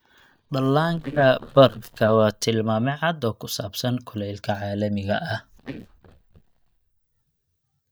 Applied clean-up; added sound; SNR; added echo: neural mask model DeepFilterNet 3.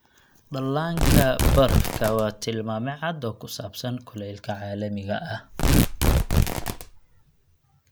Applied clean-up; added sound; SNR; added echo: none; Tearing; -4 dB; none.